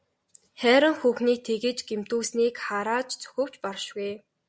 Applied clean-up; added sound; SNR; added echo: none; none; none; none.